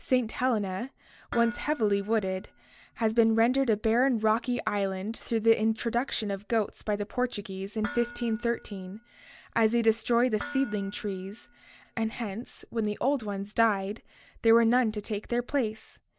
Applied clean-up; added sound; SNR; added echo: none; Dishes, pots, and pans; 17 dB; none.